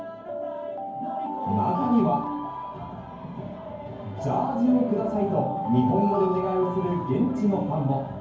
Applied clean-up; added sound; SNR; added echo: none; Alarm; 8 dB; reverberation time 0.9 s.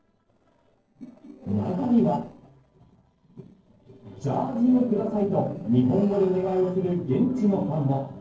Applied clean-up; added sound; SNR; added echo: neural separator model SepFormer DNS4.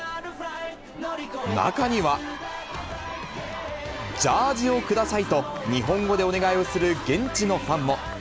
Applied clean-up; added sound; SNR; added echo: none; none; none; none.